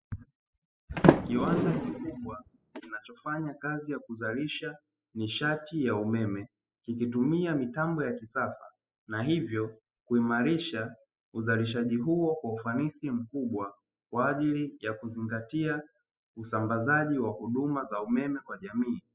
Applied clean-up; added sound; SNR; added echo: classical method spectral subtraction.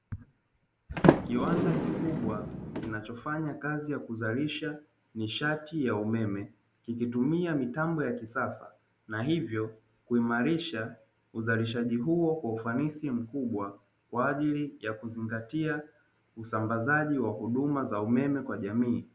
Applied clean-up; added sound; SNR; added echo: none; Sliding door; -3 dB; none.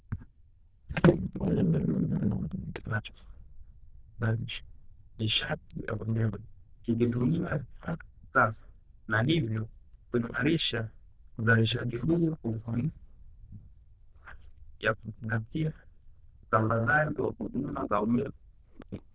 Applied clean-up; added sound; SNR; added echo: neural diffusion model UNIVERSE++.